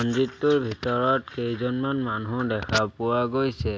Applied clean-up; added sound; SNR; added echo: none; none; none; none.